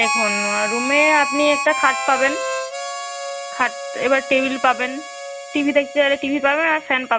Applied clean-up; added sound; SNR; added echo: none; Harmonica; 6 dB; none.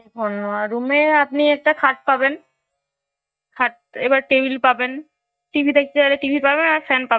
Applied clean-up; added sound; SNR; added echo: neural mask model DeepFilterNet 3.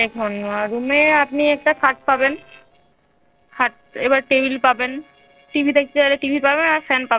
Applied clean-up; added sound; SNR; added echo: neural separator model SepFormer DNS4.